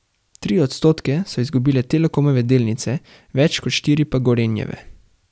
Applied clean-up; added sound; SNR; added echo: none; none; none; none.